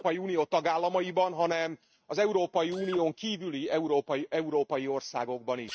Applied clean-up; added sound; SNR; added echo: neural mask model RNNoise.